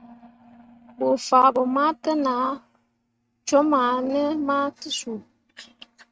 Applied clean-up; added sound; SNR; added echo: neural mask model RNNoise.